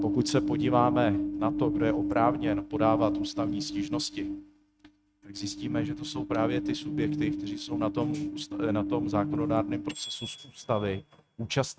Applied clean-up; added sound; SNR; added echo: neural mask model RNNoise.